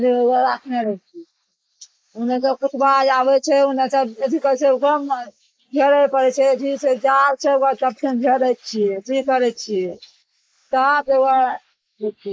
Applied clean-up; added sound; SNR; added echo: neural mask model Resemble Enhance denoiser.